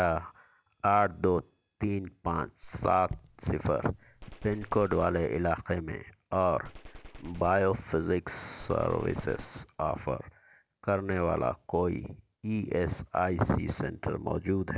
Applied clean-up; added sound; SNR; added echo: none; Gunshot, gunfire + Raindrop / Drip; 18 dB; none.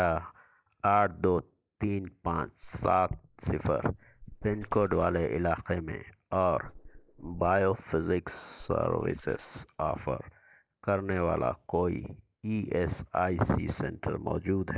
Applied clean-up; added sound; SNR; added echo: neural mask model Resemble Enhance denoiser.